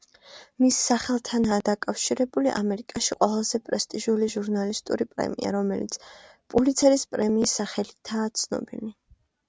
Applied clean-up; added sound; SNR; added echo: none; none; none; none.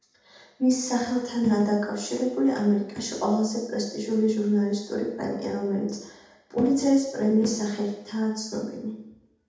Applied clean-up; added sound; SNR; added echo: none; none; none; reverberation time 0.8 s.